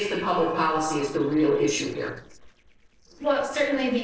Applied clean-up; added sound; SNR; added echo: neural separator model SepFormer DNS4.